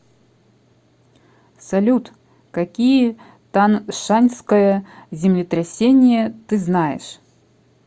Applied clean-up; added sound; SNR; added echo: none; none; none; none.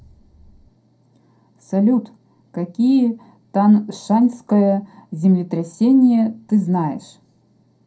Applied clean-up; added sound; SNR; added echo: none; none; none; reverberation time 0.2 s.